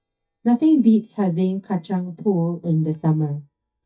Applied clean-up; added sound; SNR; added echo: neural mask model DeepFilterNet 3.